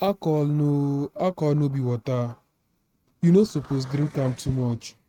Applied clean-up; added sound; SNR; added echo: neural mask model RNNoise.